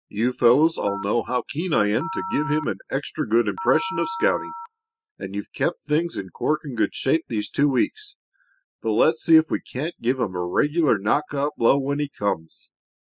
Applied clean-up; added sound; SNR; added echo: classical method spectral subtraction.